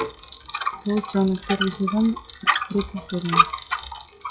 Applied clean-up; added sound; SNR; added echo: classical method log-MMSE.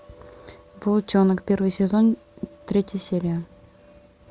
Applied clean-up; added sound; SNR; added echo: none; none; none; none.